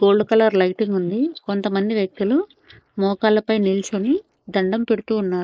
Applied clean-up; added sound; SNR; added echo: neural mask model Resemble Enhance denoiser.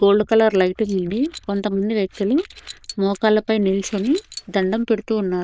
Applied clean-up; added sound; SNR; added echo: neural diffusion model UNIVERSE++.